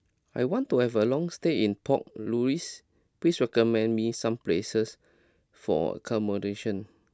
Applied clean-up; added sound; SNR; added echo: none; none; none; none.